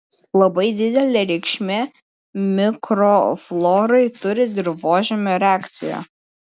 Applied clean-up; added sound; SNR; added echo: none; none; none; none.